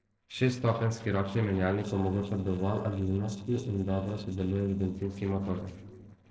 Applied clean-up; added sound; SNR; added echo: neural separator model SepFormer DNS4.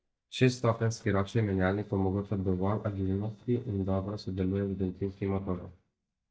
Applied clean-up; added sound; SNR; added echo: neural mask model DeepFilterNet 3.